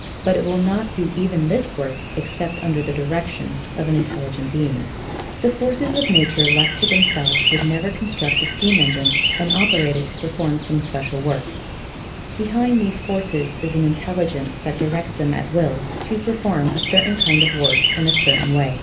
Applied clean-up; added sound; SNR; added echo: none; Chirp, tweet; 2 dB; reverberation time 0.3 s.